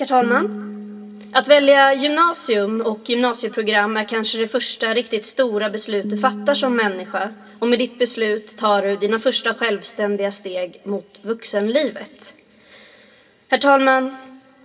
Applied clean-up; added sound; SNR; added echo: none; Piano; 15 dB; reverberation time 0.1 s.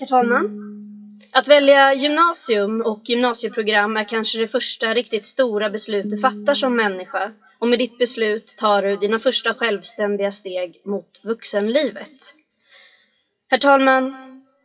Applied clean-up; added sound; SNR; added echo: classical method WPE with log-MMSE.